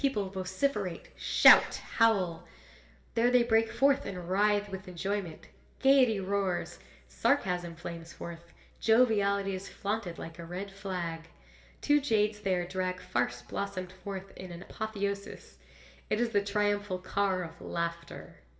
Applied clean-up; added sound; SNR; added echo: none; none; none; reverberation time 0.7 s.